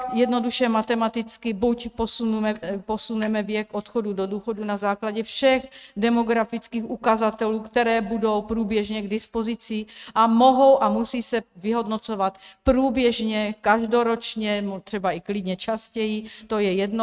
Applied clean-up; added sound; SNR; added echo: neural mask model RNNoise.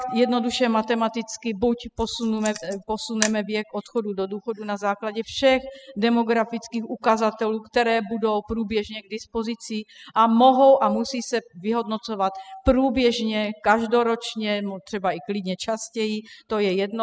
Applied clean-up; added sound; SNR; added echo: classical method spectral subtraction.